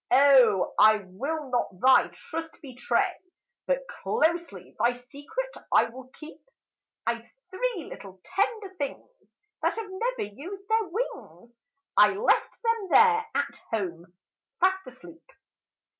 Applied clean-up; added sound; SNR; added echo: none; none; none; none.